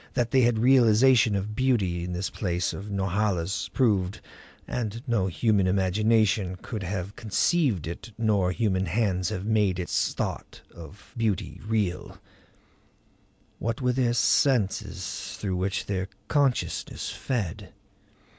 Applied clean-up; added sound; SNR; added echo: none; none; none; none.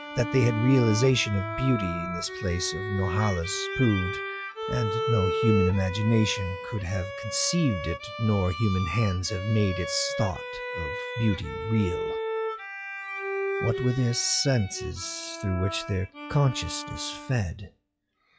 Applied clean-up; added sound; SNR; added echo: classical method log-MMSE.